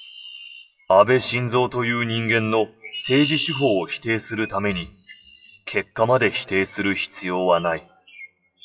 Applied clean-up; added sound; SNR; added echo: classical method WPE with log-MMSE.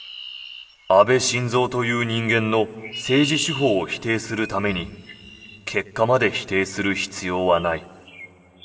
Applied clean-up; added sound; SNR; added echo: none; Chirp, tweet; 15 dB; reverberation time 2.9 s.